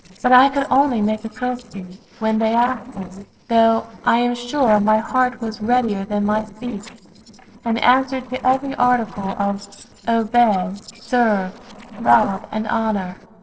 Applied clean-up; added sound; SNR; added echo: neural separator model SepFormer DNS4.